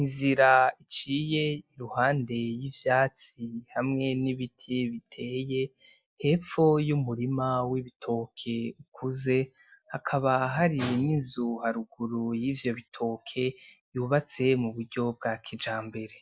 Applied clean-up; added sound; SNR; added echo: none; none; none; none.